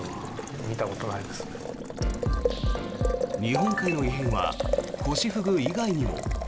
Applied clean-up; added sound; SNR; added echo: none; Boiling; 5 dB; none.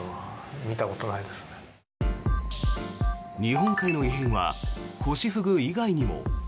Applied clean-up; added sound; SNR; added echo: none; none; none; none.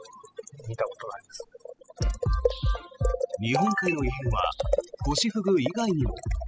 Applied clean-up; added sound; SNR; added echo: classical method spectral subtraction.